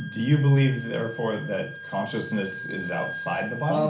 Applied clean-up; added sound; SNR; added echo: none; Wind instrument, woodwind instrument; 12 dB; reverberation time 0.4 s.